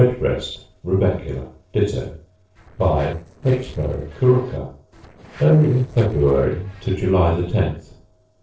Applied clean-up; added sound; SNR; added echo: neural separator model SepFormer DNS4.